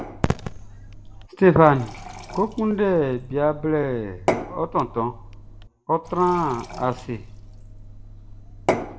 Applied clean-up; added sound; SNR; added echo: none; Fill (with liquid) / Glass / Water; 10 dB; reverberation time 0.6 s.